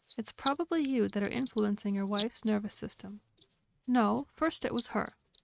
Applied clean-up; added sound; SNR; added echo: neural mask model RNNoise.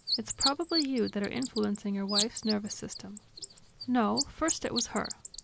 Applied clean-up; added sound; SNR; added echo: neural mask model Resemble Enhance denoiser.